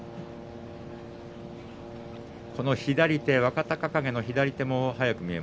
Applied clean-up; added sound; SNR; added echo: none; Brass instrument; 16 dB; none.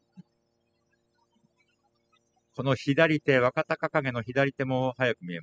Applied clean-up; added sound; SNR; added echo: classical method spectral subtraction.